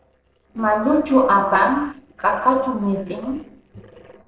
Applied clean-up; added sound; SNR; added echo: neural separator model SepFormer DNS4.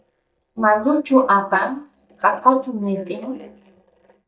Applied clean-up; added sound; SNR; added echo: neural mask model DeepFilterNet 3.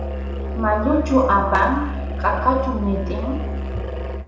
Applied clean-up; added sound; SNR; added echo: none; Musical instrument; 4 dB; reverberation time 0.8 s.